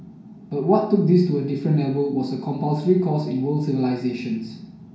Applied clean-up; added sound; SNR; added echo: none; none; none; reverberation time 0.6 s.